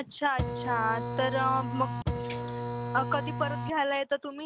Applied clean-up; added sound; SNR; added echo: none; Printer; 2 dB; none.